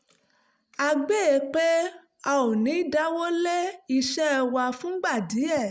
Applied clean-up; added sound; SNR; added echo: none; none; none; none.